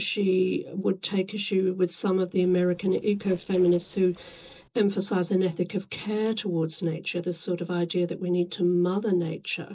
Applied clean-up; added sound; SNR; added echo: neural separator model SepFormer DNS4.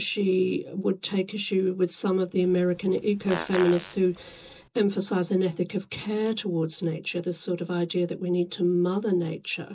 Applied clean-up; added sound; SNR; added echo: none; Fart; 13 dB; reverberation time 0.2 s.